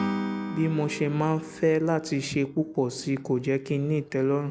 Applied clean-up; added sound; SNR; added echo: none; Acoustic guitar / Strum; 10 dB; none.